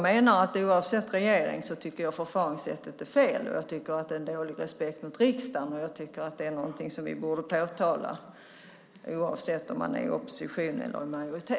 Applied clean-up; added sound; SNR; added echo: none; none; none; none.